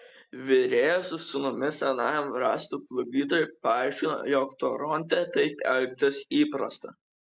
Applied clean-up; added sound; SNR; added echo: none; none; none; none.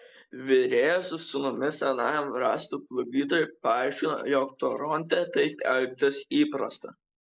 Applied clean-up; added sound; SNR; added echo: neural mask model Resemble Enhance denoiser.